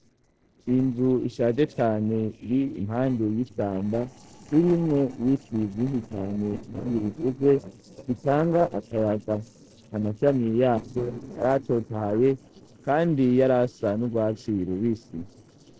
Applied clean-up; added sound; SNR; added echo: neural separator model SepFormer DNS4.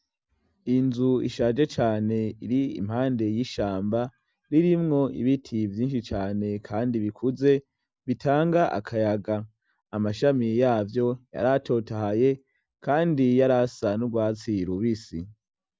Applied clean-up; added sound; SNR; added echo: none; none; none; none.